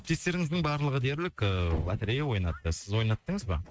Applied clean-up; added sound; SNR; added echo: neural mask model RNNoise.